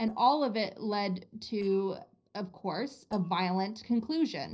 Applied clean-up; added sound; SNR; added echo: neural separator model SepFormer DNS4.